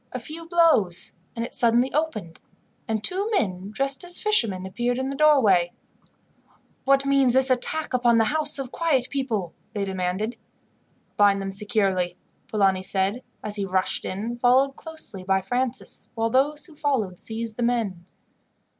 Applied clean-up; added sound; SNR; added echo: none; none; none; none.